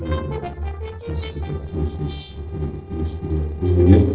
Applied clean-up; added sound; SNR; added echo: neural separator model SepFormer DNS4.